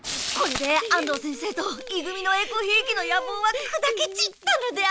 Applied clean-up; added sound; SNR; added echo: none; Frying (food); 12 dB; none.